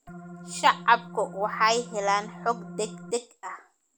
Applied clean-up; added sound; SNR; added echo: none; Organ; 14 dB; none.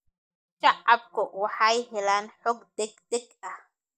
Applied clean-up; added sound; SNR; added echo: neural mask model DeepFilterNet 3.